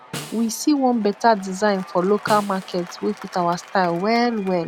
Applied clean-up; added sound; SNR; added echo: none; Applause / Crowd / Cheering + Snare drum; 17 dB; none.